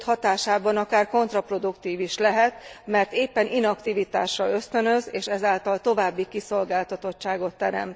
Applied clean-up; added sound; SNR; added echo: none; none; none; none.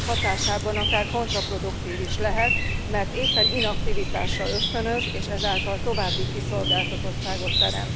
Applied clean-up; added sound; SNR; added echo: none; Chirp, tweet; -4 dB; none.